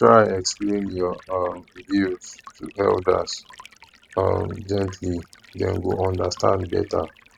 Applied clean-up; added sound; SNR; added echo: neural mask model RNNoise.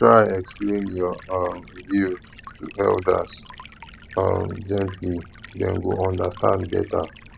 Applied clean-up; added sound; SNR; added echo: none; Stream; 20 dB; none.